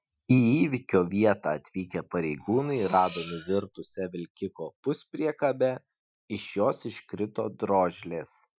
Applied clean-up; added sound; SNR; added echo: classical method Wiener filter.